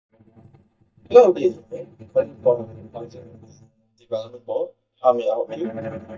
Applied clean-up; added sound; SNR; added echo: neural mask model DeepFilterNet 3.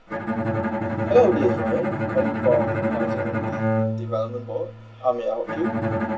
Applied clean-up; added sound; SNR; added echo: none; Bowed string instrument; 0 dB; reverberation time 0.4 s.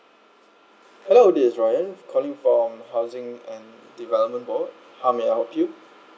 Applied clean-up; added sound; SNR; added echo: none; none; none; none.